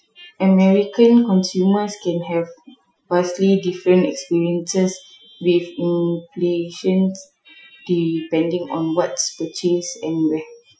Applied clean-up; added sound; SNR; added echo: classical method Wiener filter.